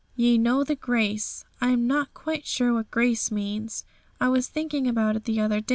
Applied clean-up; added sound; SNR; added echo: none; none; none; none.